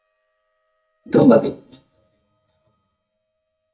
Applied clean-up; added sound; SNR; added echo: neural mask model DeepFilterNet 3.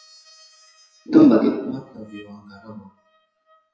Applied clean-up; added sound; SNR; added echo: classical method WPE with log-MMSE.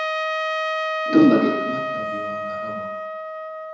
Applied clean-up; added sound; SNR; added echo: none; Trumpet; 2 dB; reverberation time 1.0 s.